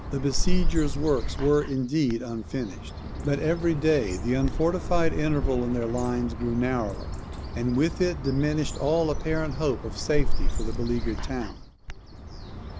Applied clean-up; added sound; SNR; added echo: none; Bird; 1 dB; none.